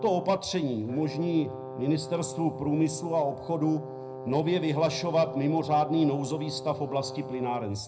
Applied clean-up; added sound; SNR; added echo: none; Brass instrument; 11 dB; reverberation time 0.4 s.